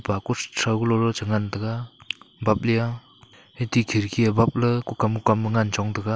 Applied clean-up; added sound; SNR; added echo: none; none; none; none.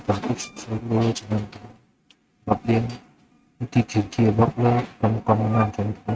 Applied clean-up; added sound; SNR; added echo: neural mask model RNNoise.